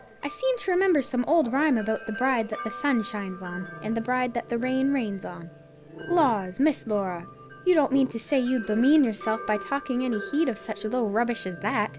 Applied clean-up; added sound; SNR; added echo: none; Growling + Wind chime; 14 dB; none.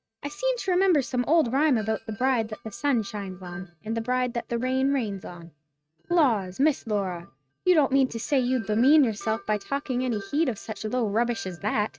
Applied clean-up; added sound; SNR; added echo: neural mask model RNNoise.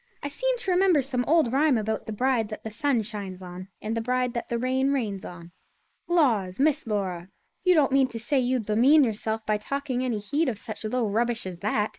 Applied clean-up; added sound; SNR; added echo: neural mask model Resemble Enhance denoiser.